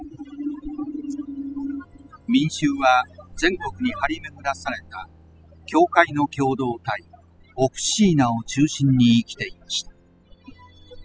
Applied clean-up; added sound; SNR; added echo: classical method spectral subtraction.